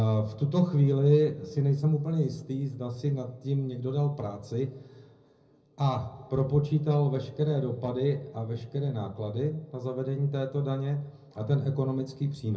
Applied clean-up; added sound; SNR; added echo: none; none; none; reverberation time 0.4 s.